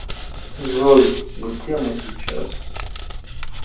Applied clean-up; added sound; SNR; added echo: none; Hands; 5 dB; reverberation time 0.6 s.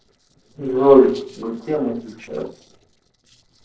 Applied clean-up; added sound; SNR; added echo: neural separator model SepFormer DNS4.